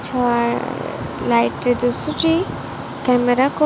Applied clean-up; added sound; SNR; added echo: none; none; none; none.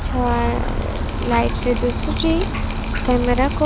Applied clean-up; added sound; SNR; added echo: none; Drip; 0 dB; none.